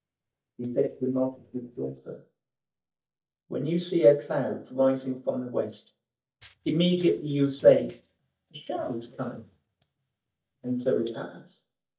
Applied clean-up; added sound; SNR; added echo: neural mask model DeepFilterNet 3.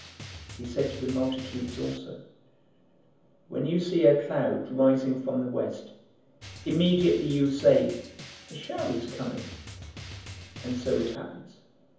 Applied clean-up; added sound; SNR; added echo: none; Drum; 17 dB; reverberation time 0.7 s.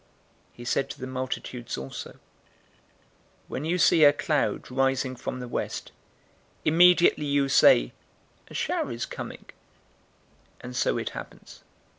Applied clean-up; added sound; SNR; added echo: none; none; none; none.